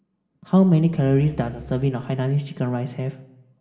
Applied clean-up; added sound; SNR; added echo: none; Growling; 20 dB; reverberation time 0.8 s.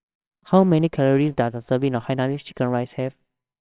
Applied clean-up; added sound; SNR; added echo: neural separator model SepFormer WHAMR!.